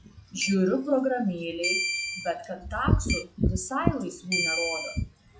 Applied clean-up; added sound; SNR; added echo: classical method log-MMSE.